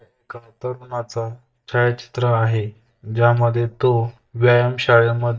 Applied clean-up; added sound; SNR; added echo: neural mask model DeepFilterNet 3.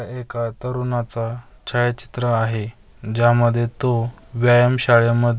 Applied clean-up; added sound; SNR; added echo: none; none; none; none.